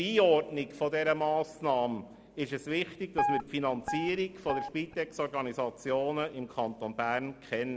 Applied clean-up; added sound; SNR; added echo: none; Guitar; 3 dB; none.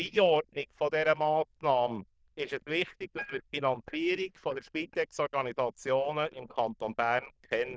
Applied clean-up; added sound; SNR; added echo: neural diffusion model UNIVERSE++.